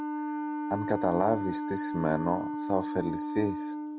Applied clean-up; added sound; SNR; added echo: none; Wind instrument, woodwind instrument; 3 dB; none.